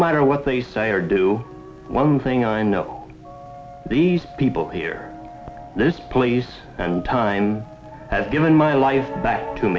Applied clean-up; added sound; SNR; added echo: none; none; none; none.